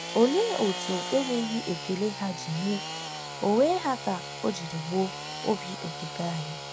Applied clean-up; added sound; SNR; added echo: none; Sawing / Engine; 7 dB; none.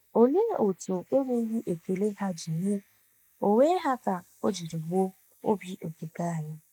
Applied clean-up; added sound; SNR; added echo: neural mask model Resemble Enhance denoiser.